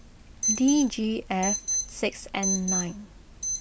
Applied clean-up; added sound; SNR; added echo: none; Alarm; 3 dB; none.